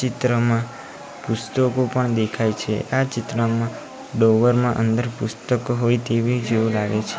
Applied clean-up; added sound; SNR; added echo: none; none; none; none.